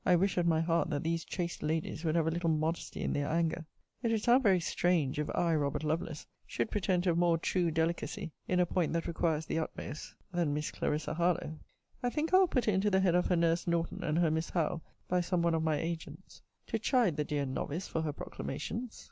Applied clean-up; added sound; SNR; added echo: none; none; none; none.